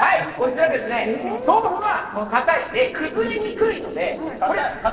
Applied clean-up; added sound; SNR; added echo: neural separator model SepFormer DNS4.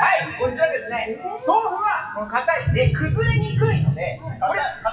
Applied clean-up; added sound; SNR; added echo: classical method WPE with log-MMSE.